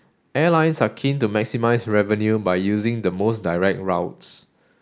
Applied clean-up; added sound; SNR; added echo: none; none; none; none.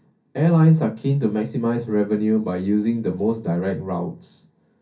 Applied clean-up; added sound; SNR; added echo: none; none; none; reverberation time 0.3 s.